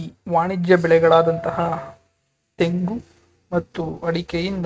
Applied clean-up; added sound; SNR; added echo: neural mask model RNNoise.